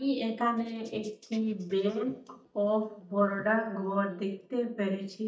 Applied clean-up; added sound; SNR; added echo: neural mask model DeepFilterNet 3.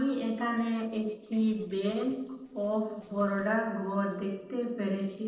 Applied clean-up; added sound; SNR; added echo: neural separator model SepFormer DNS4.